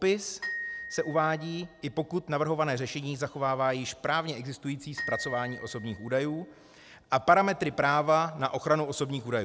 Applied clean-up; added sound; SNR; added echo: none; Glockenspiel; 14 dB; none.